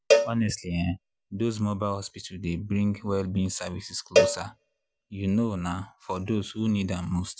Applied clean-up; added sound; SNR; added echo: none; Cowbell; 0 dB; none.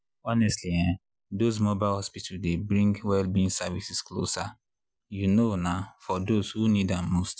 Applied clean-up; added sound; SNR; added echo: none; none; none; none.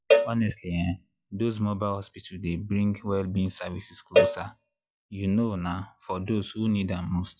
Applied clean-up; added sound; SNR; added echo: classical method log-MMSE.